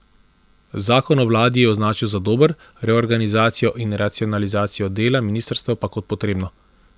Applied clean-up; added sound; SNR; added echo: none; none; none; none.